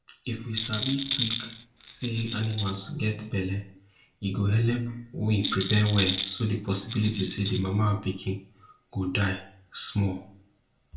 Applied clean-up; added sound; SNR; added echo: none; Rattle; 6 dB; reverberation time 0.3 s.